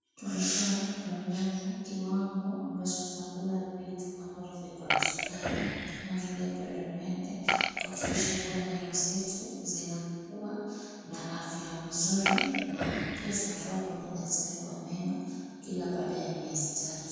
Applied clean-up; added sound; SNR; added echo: none; Burping, eructation; 0 dB; reverberation time 2.1 s.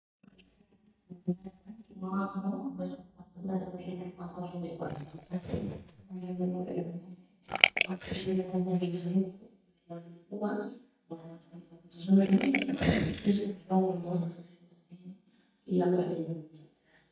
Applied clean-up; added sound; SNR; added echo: neural mask model DeepFilterNet 3.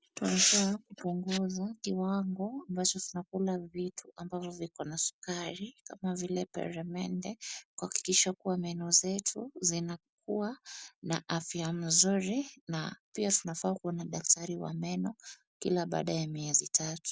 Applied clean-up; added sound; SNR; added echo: none; none; none; none.